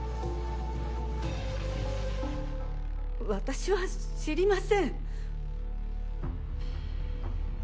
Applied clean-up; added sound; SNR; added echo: none; none; none; none.